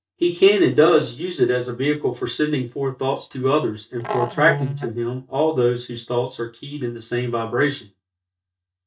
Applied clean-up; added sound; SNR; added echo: neural mask model DeepFilterNet 3.